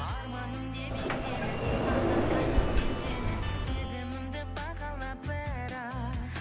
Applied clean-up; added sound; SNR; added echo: none; Sliding door; -2 dB; none.